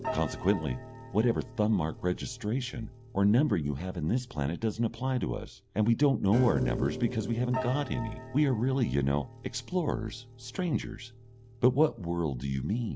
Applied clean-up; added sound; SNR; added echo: none; Piano; 13 dB; none.